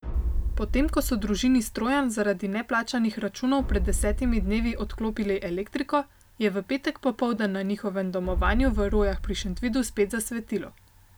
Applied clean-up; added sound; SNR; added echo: none; Boom; 3 dB; none.